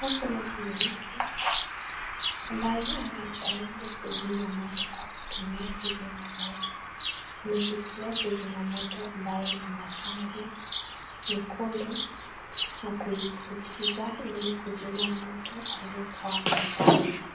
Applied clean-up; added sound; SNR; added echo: none; Bird vocalization, bird call, bird song; 2 dB; reverberation time 0.6 s.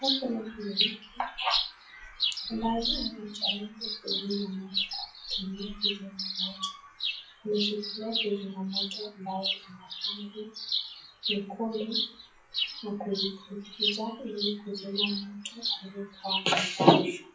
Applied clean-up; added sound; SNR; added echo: classical method WPE with log-MMSE.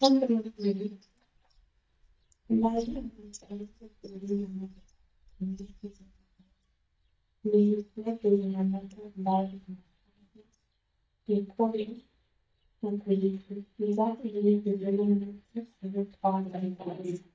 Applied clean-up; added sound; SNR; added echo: neural mask model DeepFilterNet 3.